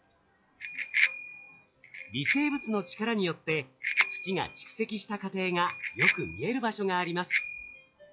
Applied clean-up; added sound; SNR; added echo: classical method log-MMSE.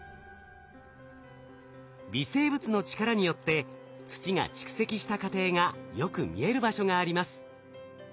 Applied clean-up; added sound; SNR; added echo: none; none; none; none.